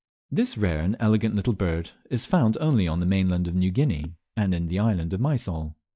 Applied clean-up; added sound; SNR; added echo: neural mask model DeepFilterNet 3.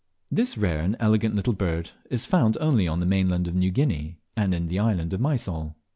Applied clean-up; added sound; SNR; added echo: none; none; none; none.